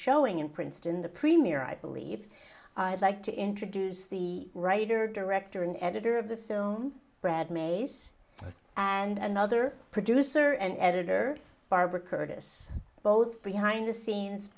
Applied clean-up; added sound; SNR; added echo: none; none; none; none.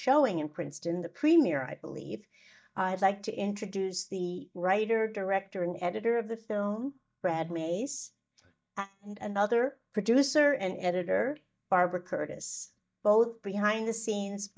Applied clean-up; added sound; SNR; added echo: neural mask model DeepFilterNet 3.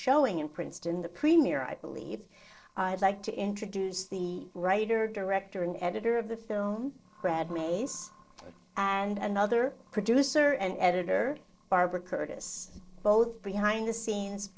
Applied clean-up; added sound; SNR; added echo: neural separator model SepFormer DNS4.